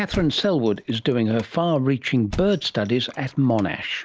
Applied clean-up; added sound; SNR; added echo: none; Thump, thud; 17 dB; none.